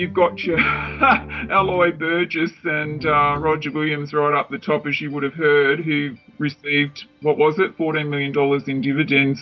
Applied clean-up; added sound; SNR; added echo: none; none; none; none.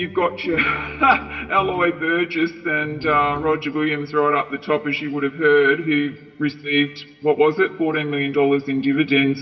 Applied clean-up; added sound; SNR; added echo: none; none; none; reverberation time 1.8 s.